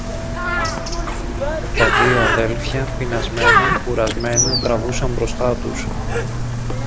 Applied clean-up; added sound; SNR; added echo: none; Bird + Bird vocalization, bird call, bird song; -4 dB; none.